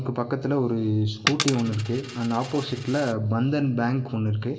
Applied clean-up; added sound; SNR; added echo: none; Coin (dropping); 11 dB; reverberation time 1.3 s.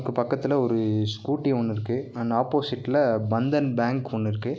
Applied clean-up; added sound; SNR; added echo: none; none; none; none.